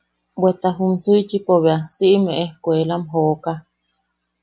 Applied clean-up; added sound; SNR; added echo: none; none; none; none.